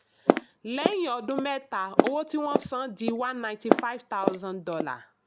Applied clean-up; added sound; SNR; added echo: none; Walk, footsteps; -2 dB; none.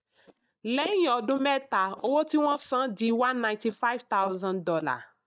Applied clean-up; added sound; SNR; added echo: neural mask model DeepFilterNet 3.